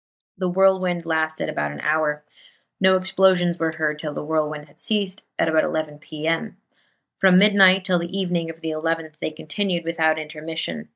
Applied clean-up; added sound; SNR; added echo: neural mask model DeepFilterNet 3.